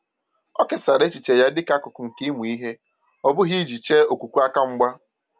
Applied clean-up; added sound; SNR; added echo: none; none; none; none.